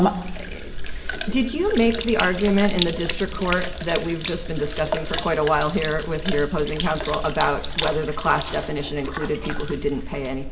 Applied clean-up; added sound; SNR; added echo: none; Sink (filling or washing); 3 dB; reverberation time 0.7 s.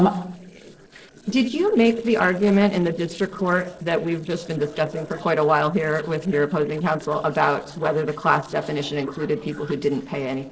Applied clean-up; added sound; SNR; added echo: neural separator model SepFormer DNS4.